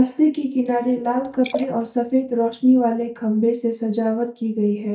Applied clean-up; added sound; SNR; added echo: neural mask model DeepFilterNet 3.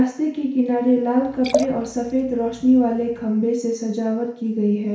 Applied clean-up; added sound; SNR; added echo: none; Liquid; 9 dB; reverberation time 0.6 s.